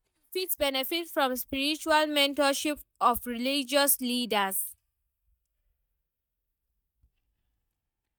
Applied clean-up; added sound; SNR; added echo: neural mask model DeepFilterNet 3.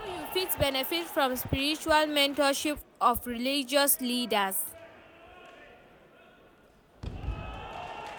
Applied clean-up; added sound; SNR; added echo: none; Applause / Cheering; 14 dB; none.